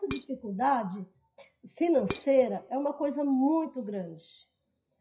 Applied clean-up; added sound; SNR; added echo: classical method WPE with log-MMSE.